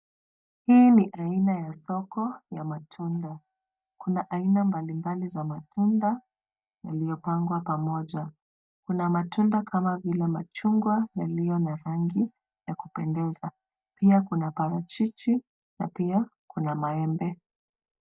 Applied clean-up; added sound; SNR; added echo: neural mask model DeepFilterNet 3.